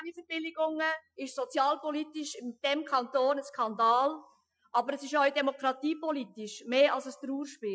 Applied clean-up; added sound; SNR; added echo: classical method Wiener filter.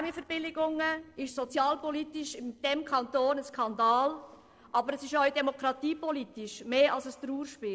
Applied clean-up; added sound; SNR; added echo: neural separator model SepFormer DNS4.